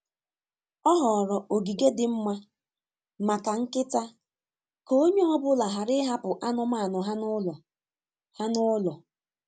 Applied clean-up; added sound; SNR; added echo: none; none; none; none.